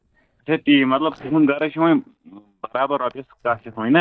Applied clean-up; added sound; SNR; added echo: neural mask model DeepFilterNet 3.